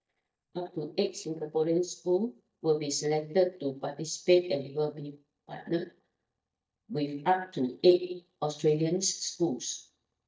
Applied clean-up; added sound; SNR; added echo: neural mask model DeepFilterNet 3.